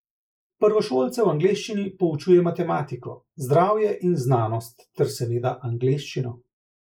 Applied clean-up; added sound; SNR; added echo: neural mask model Resemble Enhance denoiser.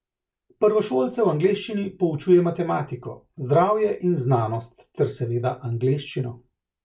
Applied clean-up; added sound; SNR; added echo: none; none; none; none.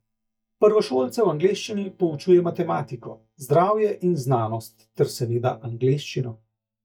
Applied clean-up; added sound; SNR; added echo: neural mask model DeepFilterNet 3.